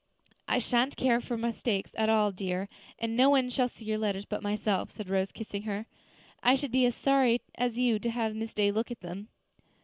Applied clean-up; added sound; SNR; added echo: none; none; none; none.